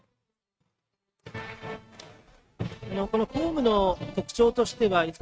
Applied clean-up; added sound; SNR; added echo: neural mask model RNNoise.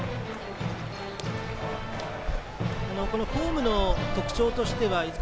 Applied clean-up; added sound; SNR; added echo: none; Bird vocalization, bird call, bird song; 5 dB; none.